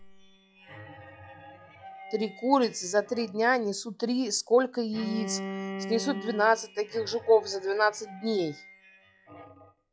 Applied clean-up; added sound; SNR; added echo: classical method log-MMSE.